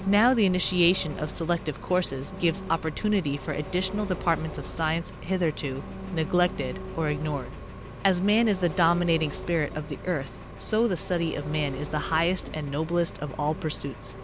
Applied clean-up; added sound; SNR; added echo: none; Engine; 10 dB; none.